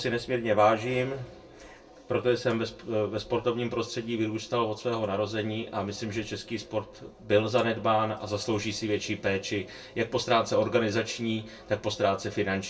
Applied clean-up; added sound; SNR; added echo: none; none; none; reverberation time 0.2 s.